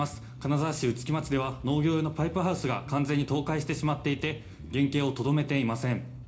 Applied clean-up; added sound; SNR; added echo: none; Bass guitar; 15 dB; reverberation time 0.4 s.